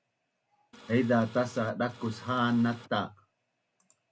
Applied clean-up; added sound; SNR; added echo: none; Printer; 19 dB; none.